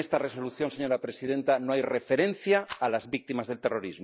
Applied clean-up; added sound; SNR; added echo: neural mask model DeepFilterNet 3.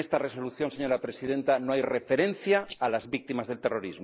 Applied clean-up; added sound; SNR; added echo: neural mask model Resemble Enhance denoiser.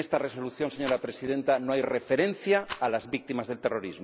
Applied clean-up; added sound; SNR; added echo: none; Rattle; 15 dB; none.